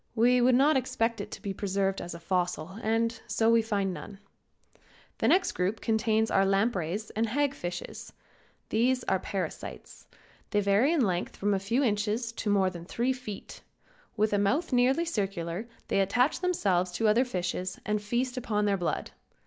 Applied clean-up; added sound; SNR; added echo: none; none; none; none.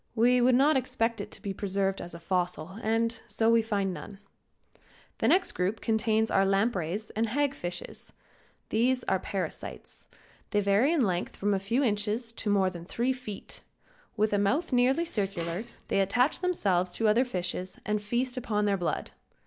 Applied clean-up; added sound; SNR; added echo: none; Dishes, pots, and pans; 20 dB; none.